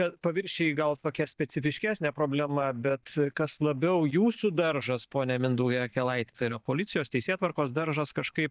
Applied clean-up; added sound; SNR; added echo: neural mask model DeepFilterNet 3.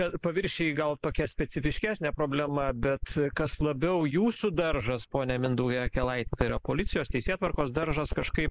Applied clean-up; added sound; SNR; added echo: neural mask model Resemble Enhance denoiser.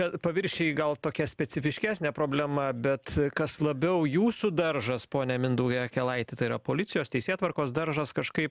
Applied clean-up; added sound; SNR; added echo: none; none; none; none.